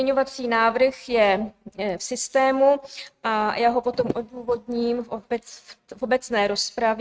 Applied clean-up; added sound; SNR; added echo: neural mask model RNNoise.